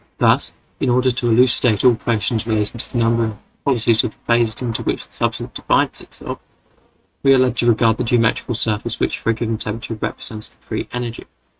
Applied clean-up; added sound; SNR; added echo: neural mask model RNNoise.